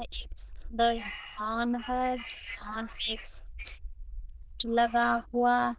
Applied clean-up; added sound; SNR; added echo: neural diffusion model UNIVERSE++.